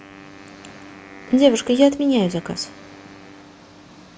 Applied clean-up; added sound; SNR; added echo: none; Engine + Wind instrument, woodwind instrument; 20 dB; none.